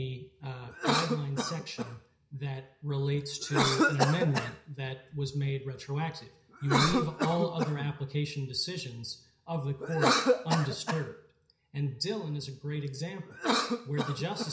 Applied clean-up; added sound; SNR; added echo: none; Cough; 0 dB; reverberation time 0.5 s.